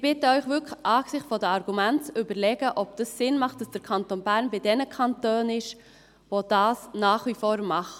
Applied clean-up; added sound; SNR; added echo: none; none; none; none.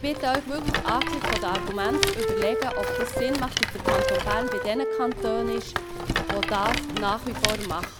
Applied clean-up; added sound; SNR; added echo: none; Rattle + Wind instrument, woodwind instrument; -2 dB; none.